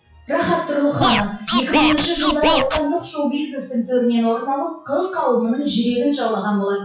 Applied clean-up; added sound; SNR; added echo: classical method WPE with log-MMSE.